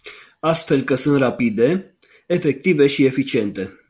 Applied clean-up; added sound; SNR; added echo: none; none; none; none.